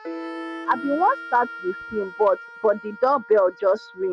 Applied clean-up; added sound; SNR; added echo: none; Wind instrument, woodwind instrument + Piano; 13 dB; none.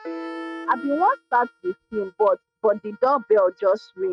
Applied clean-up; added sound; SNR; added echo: neural mask model RNNoise.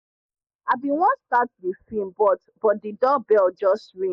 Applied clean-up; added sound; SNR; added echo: neural mask model Resemble Enhance denoiser.